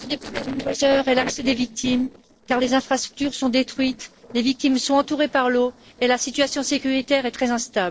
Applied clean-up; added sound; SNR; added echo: neural separator model SepFormer DNS4.